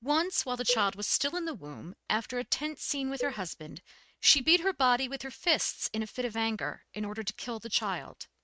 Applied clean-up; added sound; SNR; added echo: neural mask model RNNoise.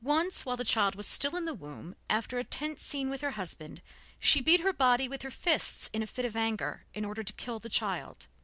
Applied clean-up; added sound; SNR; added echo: none; none; none; none.